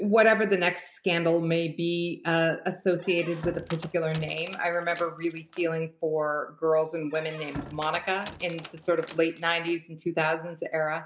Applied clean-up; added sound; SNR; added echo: none; Squeak; 16 dB; none.